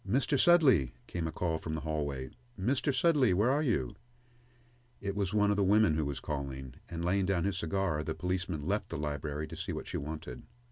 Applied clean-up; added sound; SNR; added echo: none; none; none; none.